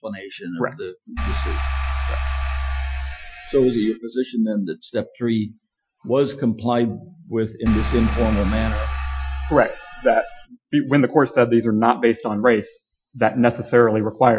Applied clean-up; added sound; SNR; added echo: classical method Wiener filter.